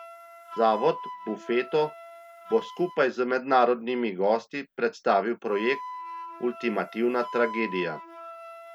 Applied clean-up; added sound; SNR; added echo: none; Wind instrument, woodwind instrument; 14 dB; none.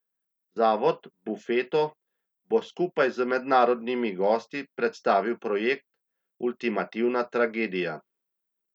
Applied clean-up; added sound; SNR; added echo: none; none; none; none.